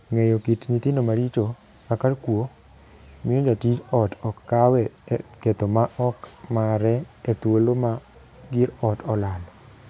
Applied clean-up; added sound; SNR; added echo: none; none; none; none.